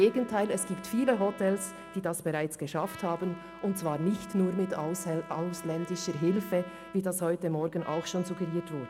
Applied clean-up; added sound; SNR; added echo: none; Trumpet; 17 dB; none.